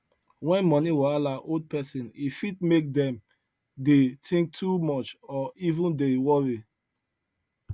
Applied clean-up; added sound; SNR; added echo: none; none; none; none.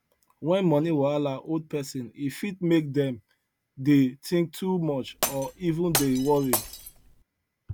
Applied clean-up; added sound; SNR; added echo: none; Glass; 7 dB; none.